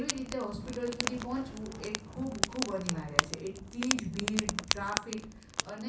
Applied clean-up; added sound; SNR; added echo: none; Fire; -1 dB; reverberation time 0.6 s.